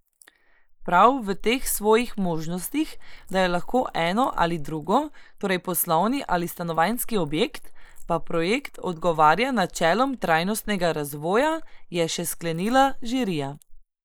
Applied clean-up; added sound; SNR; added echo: neural mask model Resemble Enhance denoiser.